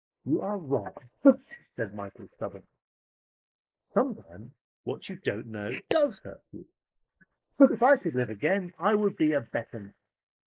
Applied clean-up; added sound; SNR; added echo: neural mask model Resemble Enhance denoiser.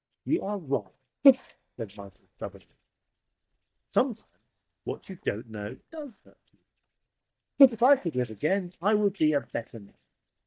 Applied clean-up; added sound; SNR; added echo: neural mask model DeepFilterNet 3.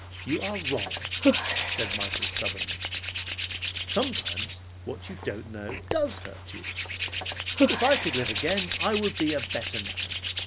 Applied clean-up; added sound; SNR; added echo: none; Hands; -1 dB; none.